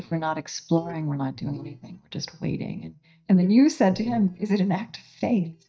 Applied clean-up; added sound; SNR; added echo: neural mask model DeepFilterNet 3.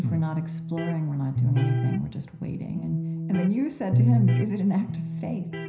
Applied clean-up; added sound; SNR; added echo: none; Electric guitar; -1 dB; reverberation time 0.5 s.